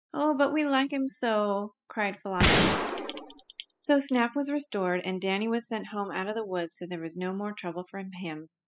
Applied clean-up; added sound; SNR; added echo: classical method spectral subtraction.